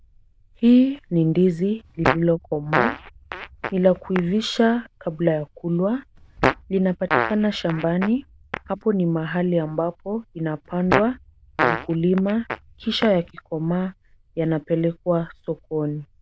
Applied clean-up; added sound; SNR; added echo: neural diffusion model UNIVERSE++.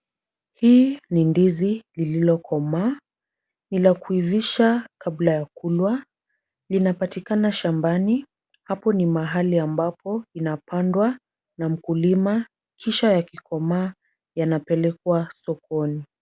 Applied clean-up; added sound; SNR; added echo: none; none; none; none.